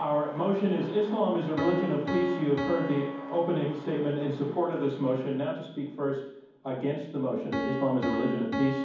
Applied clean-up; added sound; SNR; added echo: none; Piano; 9 dB; reverberation time 1.2 s.